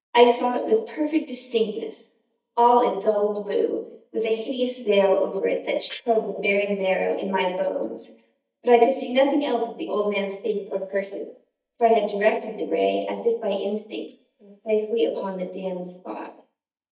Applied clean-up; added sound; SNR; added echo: neural mask model DeepFilterNet 3.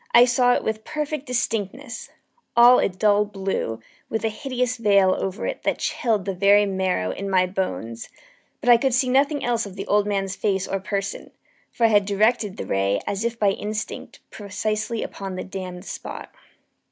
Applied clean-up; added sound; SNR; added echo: none; none; none; none.